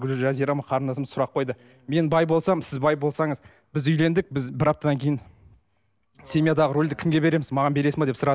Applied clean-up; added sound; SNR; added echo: none; none; none; none.